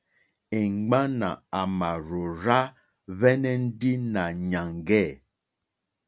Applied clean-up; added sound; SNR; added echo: none; none; none; none.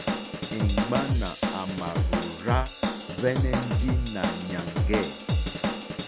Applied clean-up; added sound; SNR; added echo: none; Drum / Drum kit; -5 dB; none.